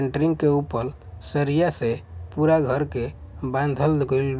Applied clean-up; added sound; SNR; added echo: none; none; none; none.